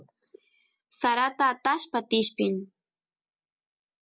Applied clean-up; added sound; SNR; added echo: none; none; none; none.